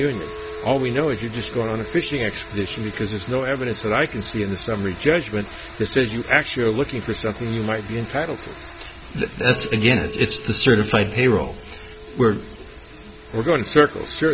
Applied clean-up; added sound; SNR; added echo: none; Chink, clink; 19 dB; none.